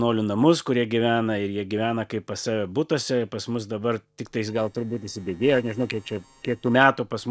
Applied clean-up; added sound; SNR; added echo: neural separator model SepFormer DNS4.